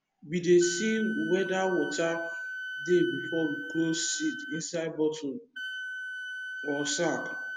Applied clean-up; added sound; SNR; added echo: none; Wind instrument, woodwind instrument; 8 dB; none.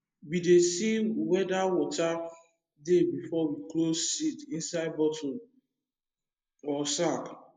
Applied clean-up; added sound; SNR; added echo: neural mask model Resemble Enhance denoiser.